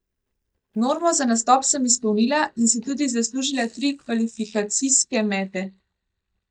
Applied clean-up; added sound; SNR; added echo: neural mask model DeepFilterNet 3.